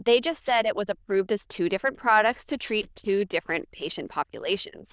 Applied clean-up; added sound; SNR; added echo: neural diffusion model UNIVERSE++.